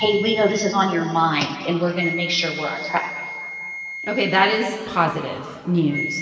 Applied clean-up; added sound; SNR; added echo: none; Wind instrument, woodwind instrument; 11 dB; reverberation time 2.4 s.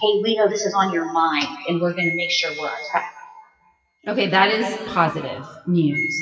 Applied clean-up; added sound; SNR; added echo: classical method WPE with log-MMSE.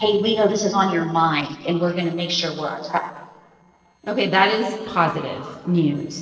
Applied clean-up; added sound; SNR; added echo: neural separator model SepFormer DNS4.